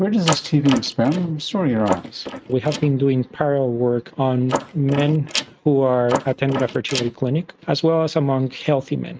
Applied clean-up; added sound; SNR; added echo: neural mask model RNNoise.